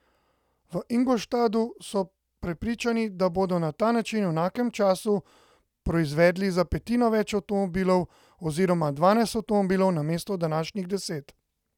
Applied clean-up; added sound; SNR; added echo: none; none; none; none.